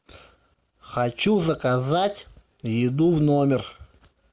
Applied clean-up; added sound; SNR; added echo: none; none; none; none.